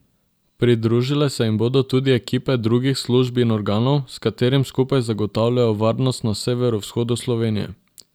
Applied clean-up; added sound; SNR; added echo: none; none; none; none.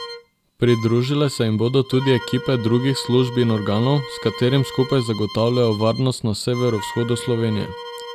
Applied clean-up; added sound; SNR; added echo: none; Wind instrument, woodwind instrument + Bowed string instrument; 14 dB; none.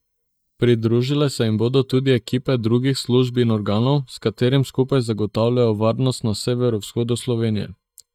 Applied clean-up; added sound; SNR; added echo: neural mask model DeepFilterNet 3.